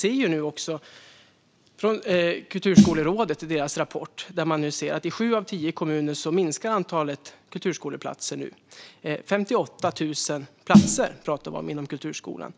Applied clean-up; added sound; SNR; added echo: none; Snare drum; -4 dB; none.